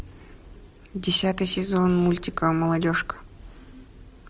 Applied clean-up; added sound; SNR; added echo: none; none; none; none.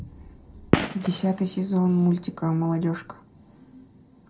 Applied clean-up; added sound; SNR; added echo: none; Gunshot, gunfire; 4 dB; reverberation time 0.2 s.